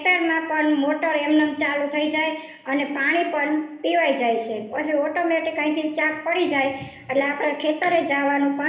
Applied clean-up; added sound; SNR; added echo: none; none; none; reverberation time 1.0 s.